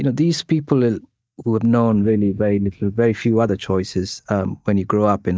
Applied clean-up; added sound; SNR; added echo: neural mask model DeepFilterNet 3.